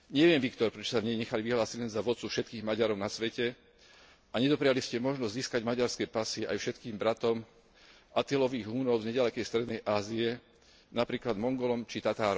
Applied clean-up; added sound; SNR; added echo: none; none; none; none.